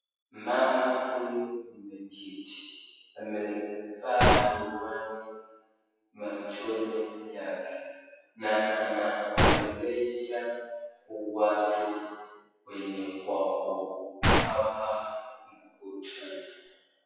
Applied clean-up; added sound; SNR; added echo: classical method WPE with log-MMSE.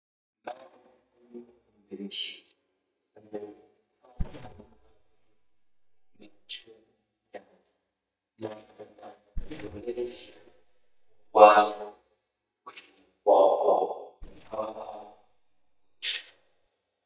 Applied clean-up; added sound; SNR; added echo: neural mask model DeepFilterNet 3.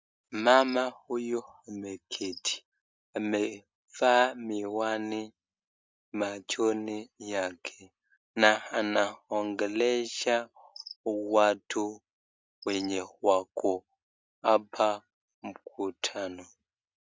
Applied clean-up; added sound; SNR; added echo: none; none; none; none.